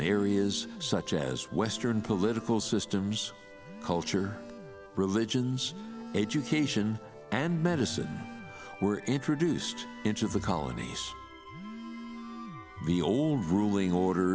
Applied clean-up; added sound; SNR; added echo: none; Telephone; 16 dB; none.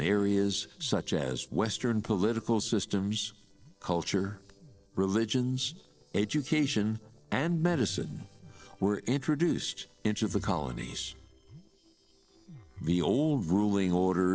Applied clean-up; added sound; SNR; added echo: neural separator model SepFormer DNS4.